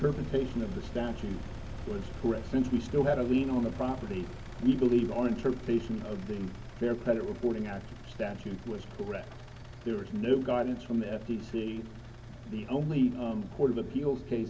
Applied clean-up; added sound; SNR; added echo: none; Engine; 11 dB; reverberation time 0.3 s.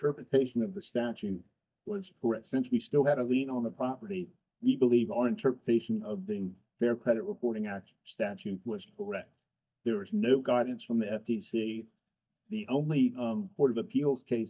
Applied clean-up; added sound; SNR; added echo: neural mask model DeepFilterNet 3.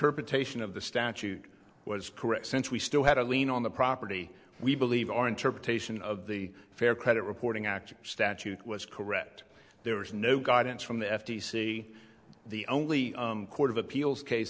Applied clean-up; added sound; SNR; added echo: none; none; none; none.